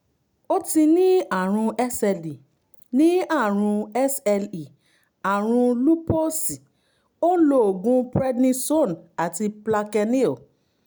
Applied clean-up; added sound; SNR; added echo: none; none; none; none.